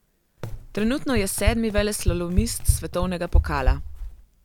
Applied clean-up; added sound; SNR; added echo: none; Run; -2 dB; none.